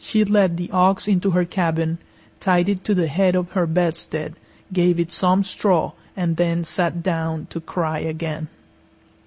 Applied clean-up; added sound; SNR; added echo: none; none; none; none.